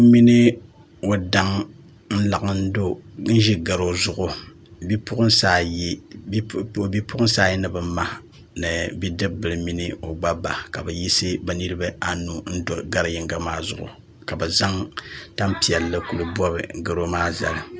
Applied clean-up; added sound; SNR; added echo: none; none; none; none.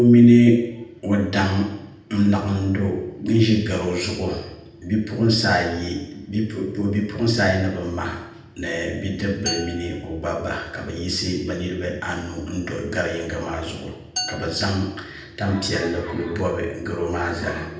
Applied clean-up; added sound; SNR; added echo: none; Glass; 15 dB; reverberation time 0.8 s.